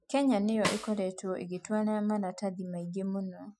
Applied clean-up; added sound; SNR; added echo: classical method Wiener filter.